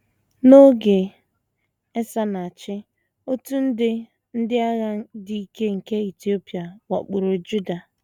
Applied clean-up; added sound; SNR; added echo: none; none; none; none.